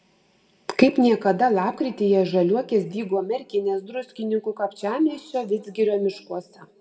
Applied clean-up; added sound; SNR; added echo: none; none; none; reverberation time 1.2 s.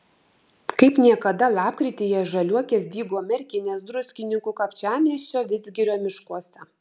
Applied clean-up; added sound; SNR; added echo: none; none; none; none.